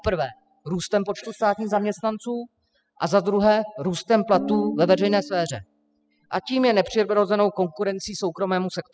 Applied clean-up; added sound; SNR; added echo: classical method spectral subtraction.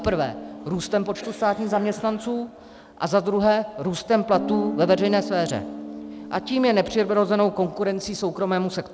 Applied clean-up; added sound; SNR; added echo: none; Guitar; 13 dB; none.